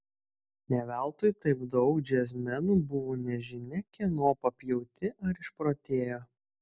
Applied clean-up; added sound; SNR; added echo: none; none; none; none.